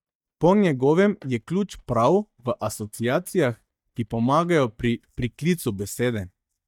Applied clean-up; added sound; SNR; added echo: neural mask model DeepFilterNet 3.